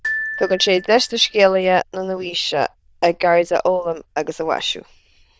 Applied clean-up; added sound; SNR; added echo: neural diffusion model UNIVERSE++.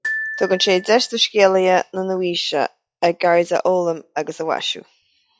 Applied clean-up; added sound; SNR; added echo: classical method log-MMSE.